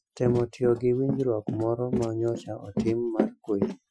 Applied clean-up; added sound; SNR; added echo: classical method Wiener filter.